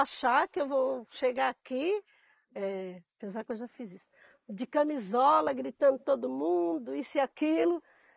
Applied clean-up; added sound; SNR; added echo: neural mask model Resemble Enhance denoiser.